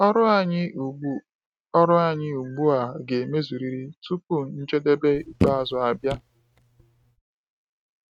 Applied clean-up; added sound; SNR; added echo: neural mask model RNNoise.